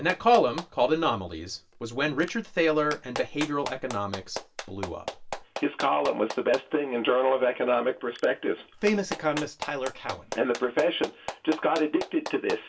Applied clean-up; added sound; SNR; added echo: none; Clapping; 13 dB; reverberation time 0.2 s.